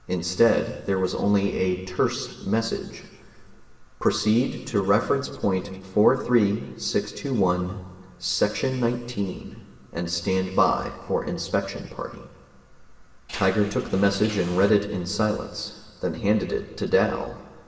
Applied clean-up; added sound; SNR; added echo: none; Mechanisms; 19 dB; reverberation time 2.2 s.